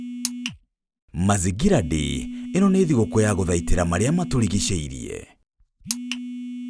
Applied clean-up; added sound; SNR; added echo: none; Telephone; 11 dB; none.